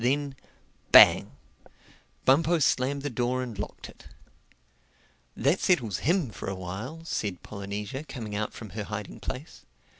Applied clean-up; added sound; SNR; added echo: none; none; none; none.